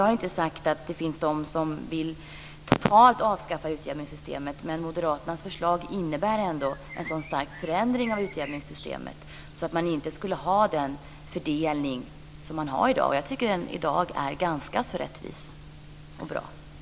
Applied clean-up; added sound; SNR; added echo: none; Bird; 17 dB; none.